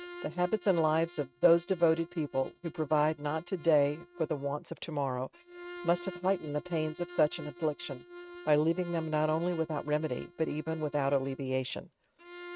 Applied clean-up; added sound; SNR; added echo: neural mask model RNNoise.